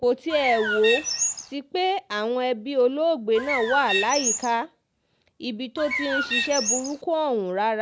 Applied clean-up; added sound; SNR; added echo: none; Bird; 2 dB; none.